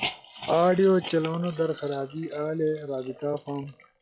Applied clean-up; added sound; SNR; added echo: classical method log-MMSE.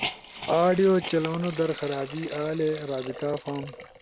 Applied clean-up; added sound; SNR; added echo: none; Hiss; 12 dB; none.